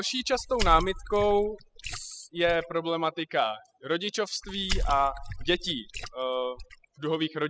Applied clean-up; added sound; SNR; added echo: classical method spectral subtraction.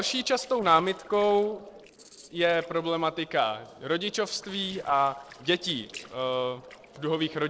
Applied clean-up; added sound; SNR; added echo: neural separator model SepFormer DNS4.